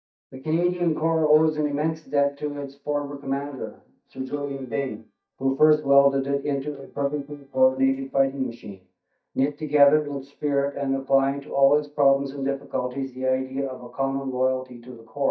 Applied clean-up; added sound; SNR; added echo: neural mask model DeepFilterNet 3.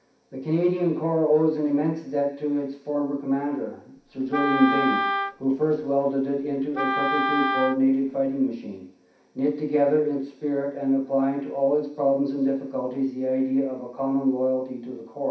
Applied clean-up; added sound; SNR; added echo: none; Wind instrument, woodwind instrument; 3 dB; reverberation time 0.6 s.